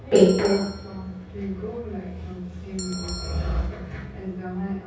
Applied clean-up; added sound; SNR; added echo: none; Bell; 16 dB; reverberation time 0.6 s.